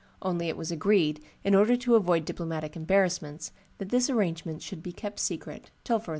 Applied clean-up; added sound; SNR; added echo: none; none; none; none.